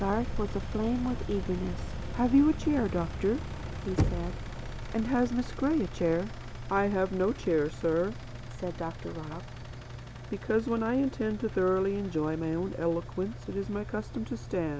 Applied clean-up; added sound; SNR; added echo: none; Knock + Engine; 7 dB; none.